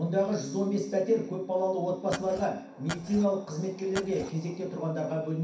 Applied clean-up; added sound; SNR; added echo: none; Glass; 10 dB; reverberation time 0.6 s.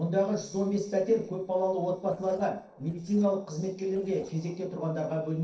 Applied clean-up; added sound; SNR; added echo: neural separator model SepFormer DNS4.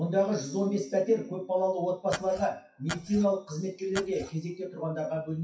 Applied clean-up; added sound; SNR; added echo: classical method WPE with log-MMSE.